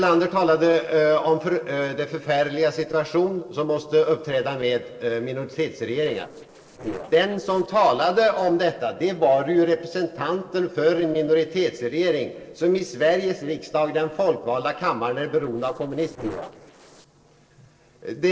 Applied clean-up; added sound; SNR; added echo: neural separator model SepFormer DNS4.